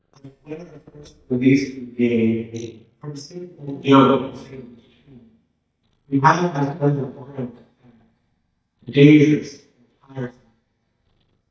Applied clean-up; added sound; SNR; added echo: neural mask model DeepFilterNet 3.